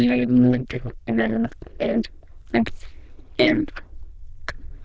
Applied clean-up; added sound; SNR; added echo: neural diffusion model UNIVERSE++.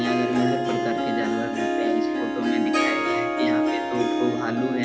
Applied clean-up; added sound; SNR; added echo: none; Harp; -4 dB; none.